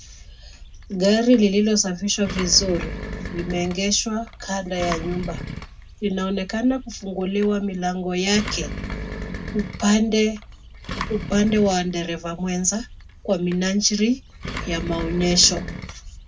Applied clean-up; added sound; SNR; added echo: none; Engine; 11 dB; reverberation time 0.2 s.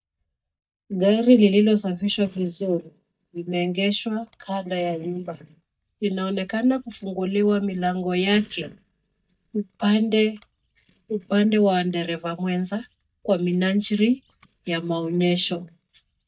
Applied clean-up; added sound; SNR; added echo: neural mask model DeepFilterNet 3.